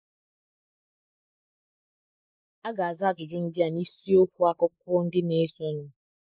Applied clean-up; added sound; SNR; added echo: neural mask model Resemble Enhance denoiser.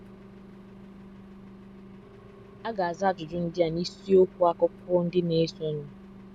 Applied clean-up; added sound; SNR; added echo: none; Engine; 18 dB; none.